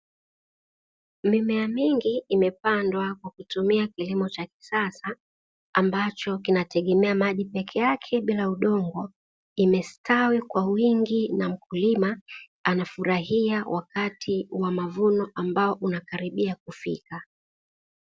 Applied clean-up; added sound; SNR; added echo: none; none; none; none.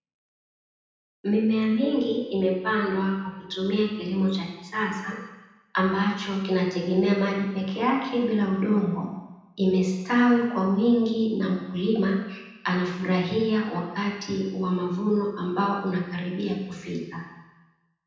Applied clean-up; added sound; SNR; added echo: none; none; none; reverberation time 1.1 s.